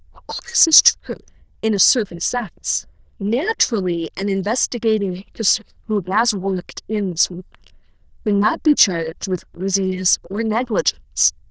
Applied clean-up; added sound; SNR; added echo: neural diffusion model UNIVERSE++.